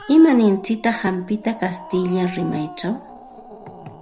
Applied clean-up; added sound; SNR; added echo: none; Growling; 18 dB; none.